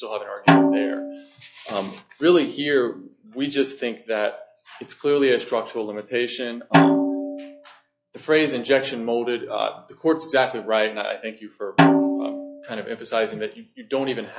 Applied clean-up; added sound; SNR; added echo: classical method log-MMSE.